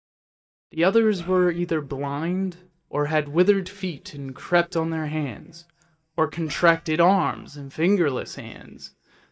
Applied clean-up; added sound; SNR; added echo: neural mask model DeepFilterNet 3.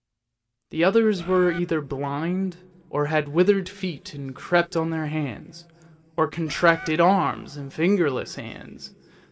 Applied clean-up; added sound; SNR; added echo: none; Bird; 14 dB; reverberation time 2.1 s.